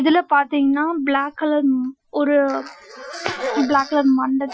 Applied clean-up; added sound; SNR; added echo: classical method Wiener filter.